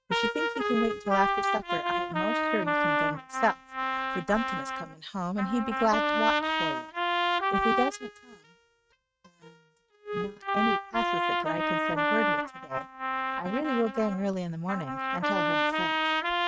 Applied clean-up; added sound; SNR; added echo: neural mask model RNNoise.